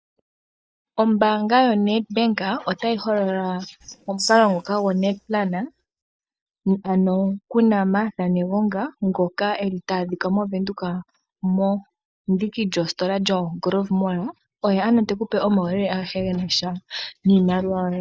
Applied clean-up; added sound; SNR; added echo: neural mask model DeepFilterNet 3.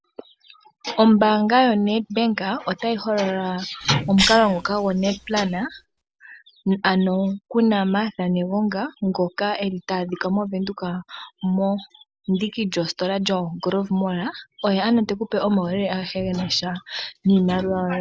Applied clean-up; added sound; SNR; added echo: none; Cough; 9 dB; none.